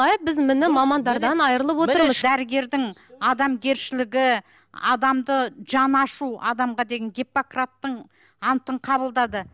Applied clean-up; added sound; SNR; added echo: none; none; none; none.